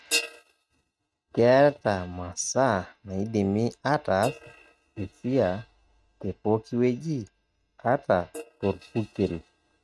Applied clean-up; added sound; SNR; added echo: neural mask model RNNoise.